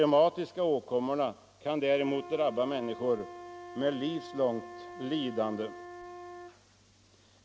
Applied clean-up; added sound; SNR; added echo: none; Wind instrument, woodwind instrument; 16 dB; none.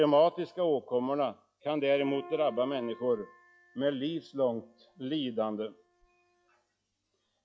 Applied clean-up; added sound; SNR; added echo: classical method log-MMSE.